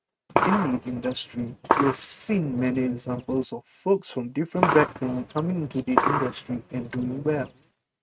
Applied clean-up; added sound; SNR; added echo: neural mask model RNNoise.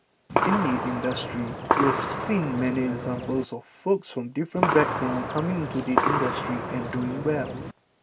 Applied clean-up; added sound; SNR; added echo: none; Gunshot, gunfire; 0 dB; none.